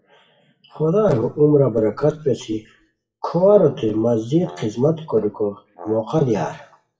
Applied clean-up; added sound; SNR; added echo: classical method WPE with log-MMSE.